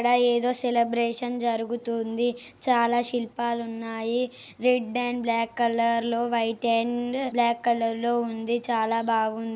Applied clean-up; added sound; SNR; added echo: none; none; none; none.